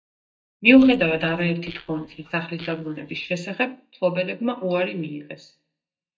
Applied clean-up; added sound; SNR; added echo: neural mask model DeepFilterNet 3.